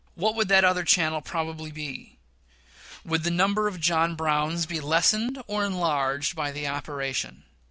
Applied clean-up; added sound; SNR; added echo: none; none; none; none.